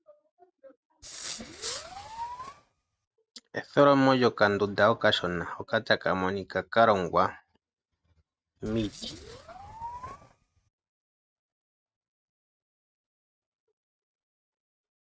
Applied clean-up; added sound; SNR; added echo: neural mask model RNNoise.